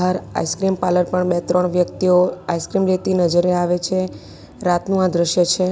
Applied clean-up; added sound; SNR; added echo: none; none; none; none.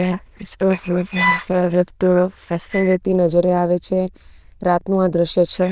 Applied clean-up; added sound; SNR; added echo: neural diffusion model UNIVERSE++.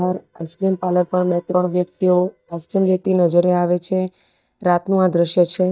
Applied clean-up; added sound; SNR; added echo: neural mask model DeepFilterNet 3.